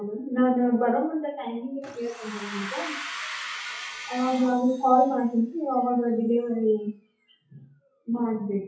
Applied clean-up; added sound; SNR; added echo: classical method WPE with log-MMSE.